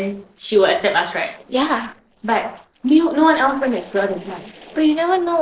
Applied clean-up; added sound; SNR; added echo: neural separator model SepFormer DNS4.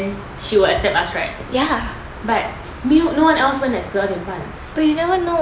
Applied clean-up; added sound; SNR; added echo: none; none; none; none.